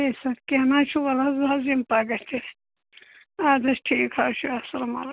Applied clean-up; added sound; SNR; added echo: none; none; none; none.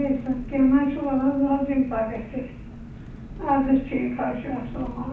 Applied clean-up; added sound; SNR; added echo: none; Engine; 13 dB; reverberation time 0.7 s.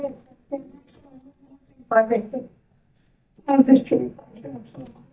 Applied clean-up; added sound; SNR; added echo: neural mask model DeepFilterNet 3.